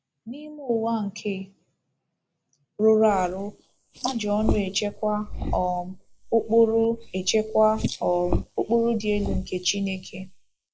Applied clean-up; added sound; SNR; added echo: neural mask model Resemble Enhance denoiser.